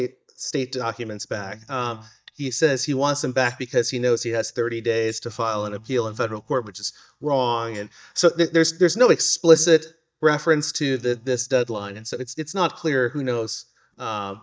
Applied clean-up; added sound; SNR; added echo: neural mask model DeepFilterNet 3.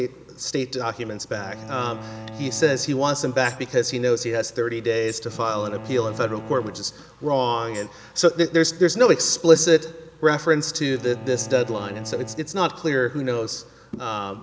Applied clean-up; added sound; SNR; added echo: none; Bowed string instrument + Tambourine; 18 dB; none.